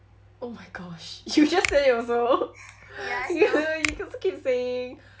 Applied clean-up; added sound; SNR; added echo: none; Finger snapping; 11 dB; none.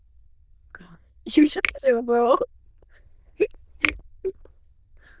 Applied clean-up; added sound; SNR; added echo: neural diffusion model UNIVERSE++.